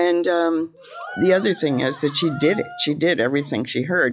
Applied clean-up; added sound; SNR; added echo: classical method log-MMSE.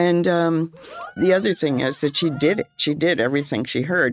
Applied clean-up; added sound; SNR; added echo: neural mask model RNNoise.